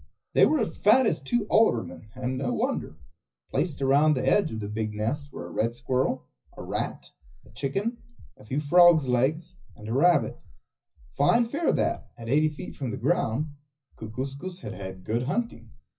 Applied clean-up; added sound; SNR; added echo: classical method WPE with log-MMSE.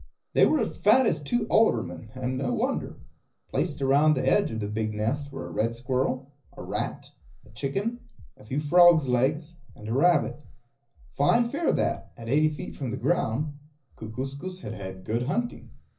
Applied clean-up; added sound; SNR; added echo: none; Breathing; 20 dB; reverberation time 0.4 s.